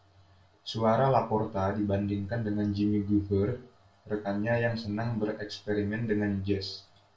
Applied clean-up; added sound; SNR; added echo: none; none; none; reverberation time 0.3 s.